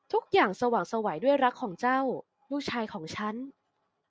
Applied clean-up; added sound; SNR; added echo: none; none; none; none.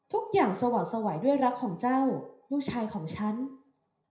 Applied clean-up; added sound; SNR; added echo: none; none; none; reverberation time 0.5 s.